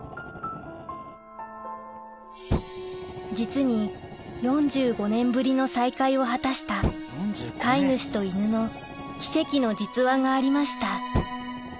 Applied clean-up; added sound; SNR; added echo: none; Fire; 11 dB; none.